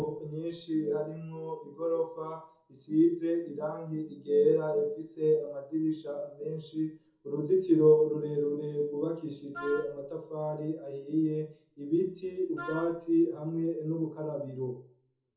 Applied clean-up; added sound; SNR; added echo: none; Wind instrument, woodwind instrument; 13 dB; reverberation time 0.5 s.